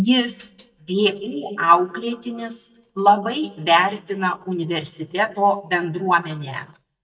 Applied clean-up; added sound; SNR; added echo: neural mask model DeepFilterNet 3.